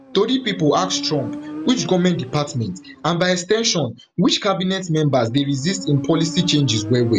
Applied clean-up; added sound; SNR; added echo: none; Motorcycle; 14 dB; none.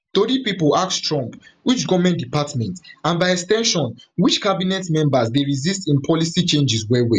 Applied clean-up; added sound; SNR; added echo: none; none; none; none.